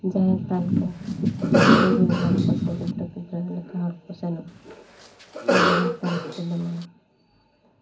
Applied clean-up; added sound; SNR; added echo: none; Cough; 2 dB; reverberation time 0.4 s.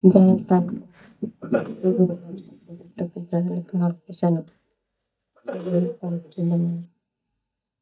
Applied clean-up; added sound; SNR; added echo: neural mask model DeepFilterNet 3.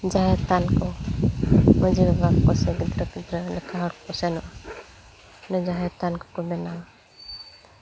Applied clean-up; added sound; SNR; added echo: none; none; none; none.